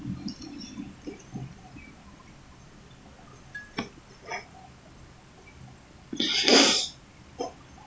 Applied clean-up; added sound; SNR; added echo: none; Marimba, xylophone; 19 dB; none.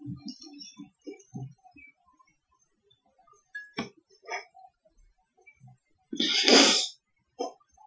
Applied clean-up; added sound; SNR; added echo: classical method Wiener filter.